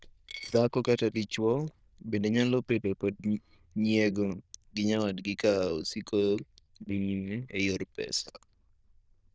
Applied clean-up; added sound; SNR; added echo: neural diffusion model UNIVERSE++.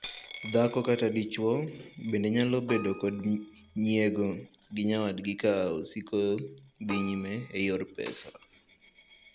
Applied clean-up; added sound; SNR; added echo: none; Keyboard (musical) + Coin (dropping); 17 dB; none.